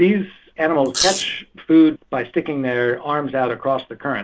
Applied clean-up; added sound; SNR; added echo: neural mask model Resemble Enhance denoiser.